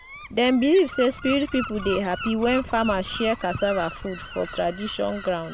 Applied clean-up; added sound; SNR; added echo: none; Gull, seagull; 12 dB; none.